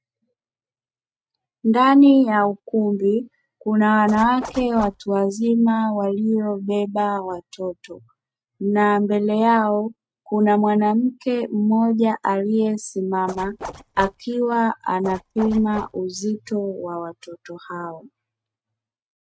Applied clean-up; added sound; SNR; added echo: neural mask model RNNoise.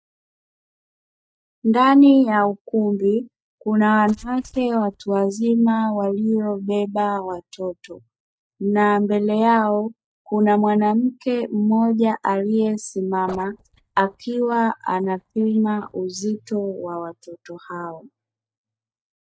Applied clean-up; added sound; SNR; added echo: neural mask model DeepFilterNet 3.